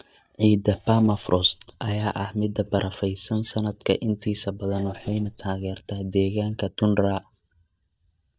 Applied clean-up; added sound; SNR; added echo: neural mask model DeepFilterNet 3.